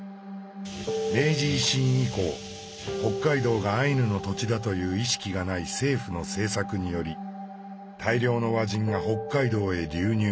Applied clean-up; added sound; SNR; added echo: none; none; none; none.